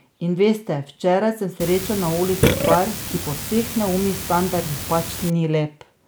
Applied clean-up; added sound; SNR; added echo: none; Burping, eructation; 3 dB; none.